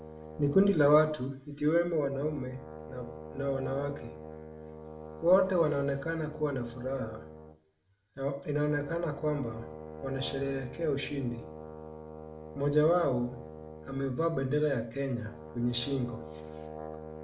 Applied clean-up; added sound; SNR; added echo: none; Brass instrument; 13 dB; reverberation time 0.4 s.